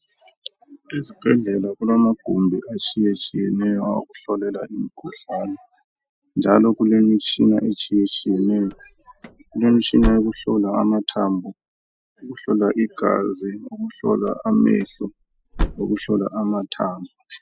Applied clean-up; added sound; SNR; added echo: classical method spectral subtraction.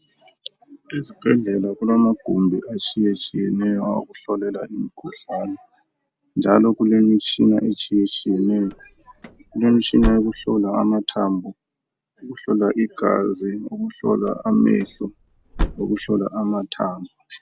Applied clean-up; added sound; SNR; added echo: none; Slam / Car; 9 dB; none.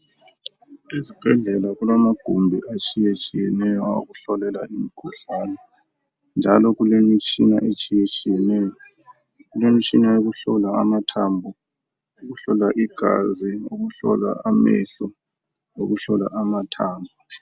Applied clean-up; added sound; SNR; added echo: none; none; none; none.